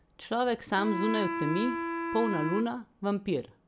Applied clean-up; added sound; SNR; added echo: none; Wind instrument, woodwind instrument; 5 dB; none.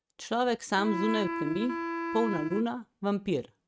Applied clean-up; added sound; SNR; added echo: neural mask model RNNoise.